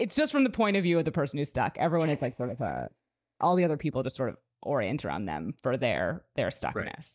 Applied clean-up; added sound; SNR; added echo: neural mask model DeepFilterNet 3.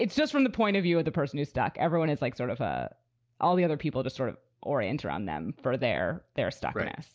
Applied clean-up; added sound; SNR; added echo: none; none; none; none.